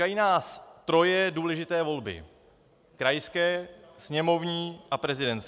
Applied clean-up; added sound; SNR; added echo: none; none; none; none.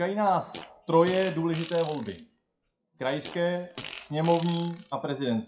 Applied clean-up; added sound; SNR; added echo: classical method WPE with log-MMSE.